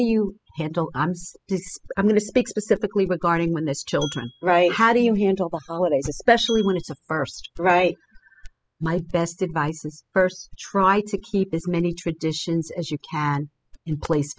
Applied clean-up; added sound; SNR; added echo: classical method spectral subtraction.